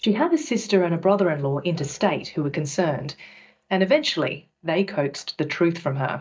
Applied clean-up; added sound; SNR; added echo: neural mask model DeepFilterNet 3.